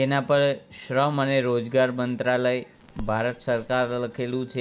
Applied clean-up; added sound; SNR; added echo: none; Crackle; 19 dB; none.